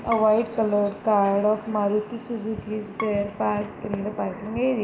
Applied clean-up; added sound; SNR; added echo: none; Bowed string instrument; 17 dB; none.